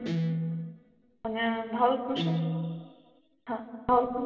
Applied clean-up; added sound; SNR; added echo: none; Guitar; 3 dB; reverberation time 2.6 s.